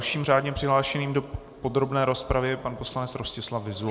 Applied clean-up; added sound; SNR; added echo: none; none; none; none.